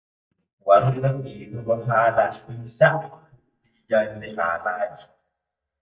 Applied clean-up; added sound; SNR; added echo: neural mask model DeepFilterNet 3.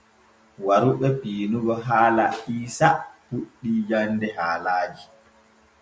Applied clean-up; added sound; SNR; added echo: none; none; none; none.